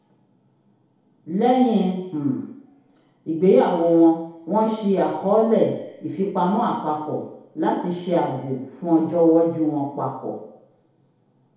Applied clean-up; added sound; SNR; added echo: none; none; none; reverberation time 1.9 s.